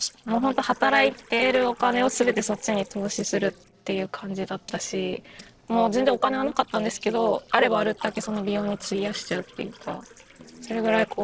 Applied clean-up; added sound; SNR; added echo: neural separator model SepFormer DNS4.